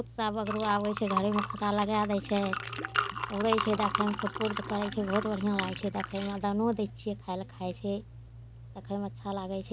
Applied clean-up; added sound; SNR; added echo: none; Liquid; 6 dB; none.